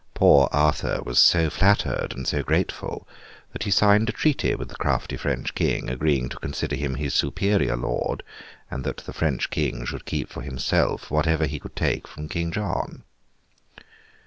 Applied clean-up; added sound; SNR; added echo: none; none; none; none.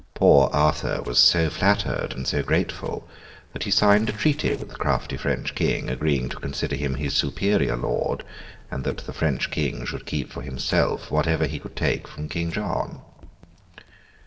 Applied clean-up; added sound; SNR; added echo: neural separator model SepFormer DNS4.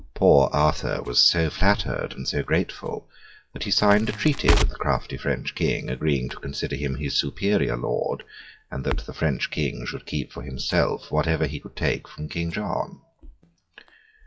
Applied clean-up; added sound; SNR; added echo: classical method WPE with log-MMSE.